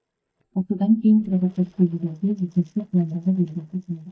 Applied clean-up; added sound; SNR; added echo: neural mask model DeepFilterNet 3.